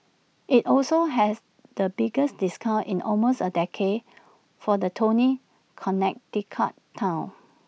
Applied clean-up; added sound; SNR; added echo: none; none; none; none.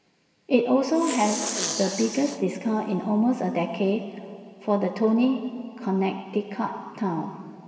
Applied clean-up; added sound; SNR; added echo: none; Respiratory sounds; 9 dB; reverberation time 2.5 s.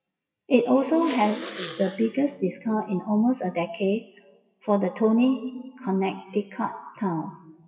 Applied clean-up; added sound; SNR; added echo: classical method WPE with log-MMSE.